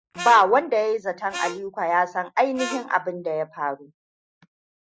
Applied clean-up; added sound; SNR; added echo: classical method Wiener filter.